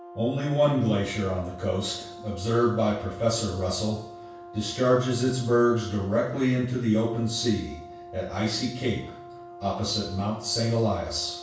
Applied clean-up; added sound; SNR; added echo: none; Brass instrument; 16 dB; reverberation time 0.7 s.